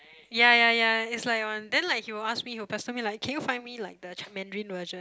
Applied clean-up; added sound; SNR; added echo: none; none; none; none.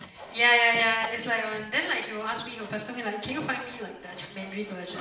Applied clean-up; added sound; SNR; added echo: none; Sawing; 17 dB; reverberation time 0.8 s.